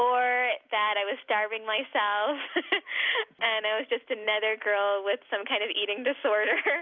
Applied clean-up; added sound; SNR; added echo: none; none; none; none.